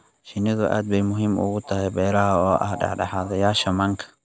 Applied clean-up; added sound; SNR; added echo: none; none; none; none.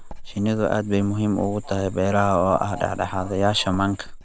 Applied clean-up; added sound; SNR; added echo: none; Writing; 15 dB; none.